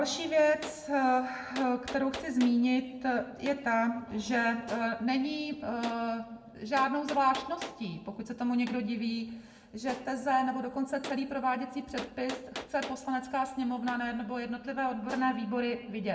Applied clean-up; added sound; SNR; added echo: none; Gunshot, gunfire; 16 dB; reverberation time 0.7 s.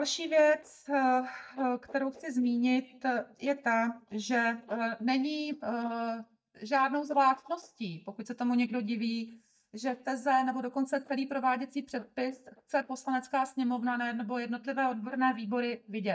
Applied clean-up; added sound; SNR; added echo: neural mask model DeepFilterNet 3.